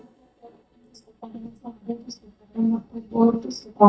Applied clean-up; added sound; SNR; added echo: neural mask model DeepFilterNet 3.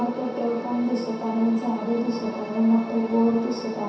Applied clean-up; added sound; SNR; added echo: none; Bowed string instrument; 18 dB; reverberation time 0.7 s.